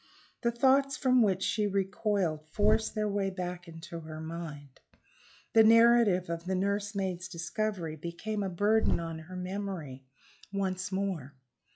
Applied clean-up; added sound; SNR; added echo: classical method log-MMSE.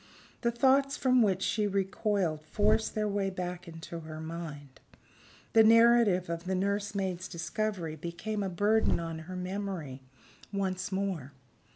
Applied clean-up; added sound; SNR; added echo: none; Bird; 5 dB; none.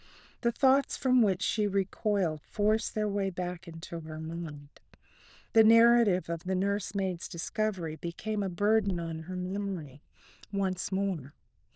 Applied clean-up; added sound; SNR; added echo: neural diffusion model UNIVERSE++.